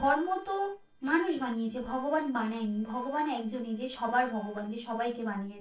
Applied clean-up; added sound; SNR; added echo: neural separator model SepFormer DNS4.